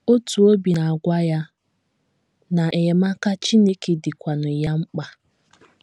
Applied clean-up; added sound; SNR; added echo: none; none; none; none.